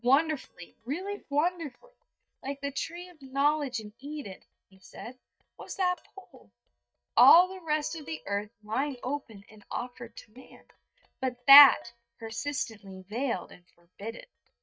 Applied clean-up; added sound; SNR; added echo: neural mask model DeepFilterNet 3.